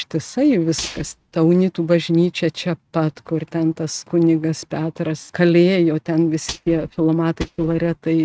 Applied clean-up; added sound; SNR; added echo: neural mask model RNNoise.